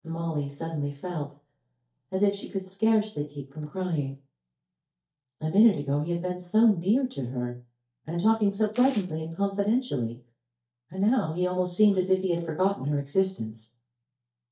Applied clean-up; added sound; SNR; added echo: neural mask model DeepFilterNet 3.